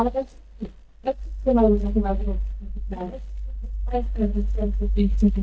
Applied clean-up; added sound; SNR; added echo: neural mask model DeepFilterNet 3.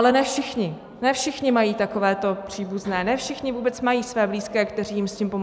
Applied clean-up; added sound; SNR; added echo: none; none; none; none.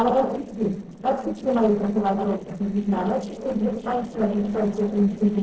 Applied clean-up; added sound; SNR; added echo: neural separator model SepFormer DNS4.